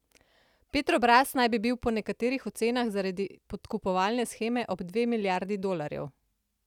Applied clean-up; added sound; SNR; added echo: none; none; none; none.